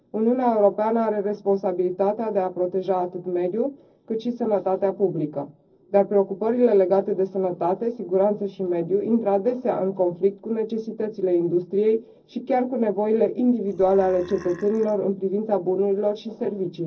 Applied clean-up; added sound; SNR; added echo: neural separator model SepFormer DNS4.